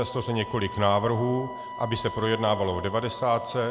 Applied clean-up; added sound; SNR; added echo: none; Wind instrument, woodwind instrument; 12 dB; none.